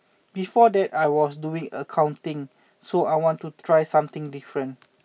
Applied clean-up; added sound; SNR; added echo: none; none; none; none.